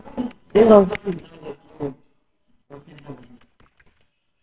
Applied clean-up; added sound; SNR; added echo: neural separator model SepFormer WHAMR!.